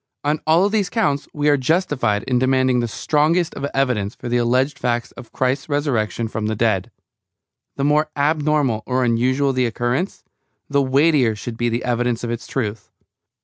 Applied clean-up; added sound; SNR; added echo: none; none; none; none.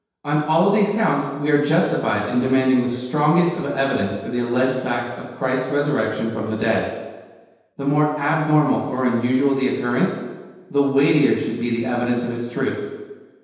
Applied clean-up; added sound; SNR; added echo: none; none; none; reverberation time 1.2 s.